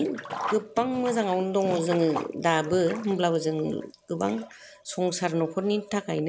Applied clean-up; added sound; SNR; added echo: none; Sink (filling or washing); 13 dB; none.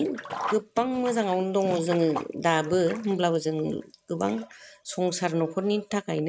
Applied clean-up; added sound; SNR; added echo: neural mask model RNNoise.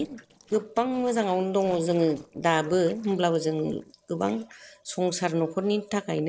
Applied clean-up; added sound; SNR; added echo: neural separator model SepFormer DNS4.